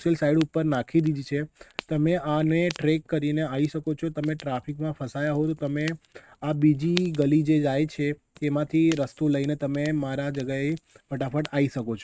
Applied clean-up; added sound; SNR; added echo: neural mask model RNNoise.